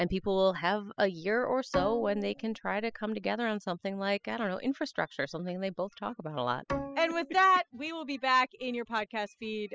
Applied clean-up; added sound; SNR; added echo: classical method spectral subtraction.